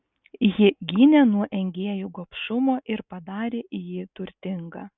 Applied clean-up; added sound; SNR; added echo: none; none; none; none.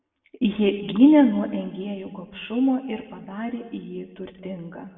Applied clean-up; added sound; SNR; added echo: none; none; none; reverberation time 1.3 s.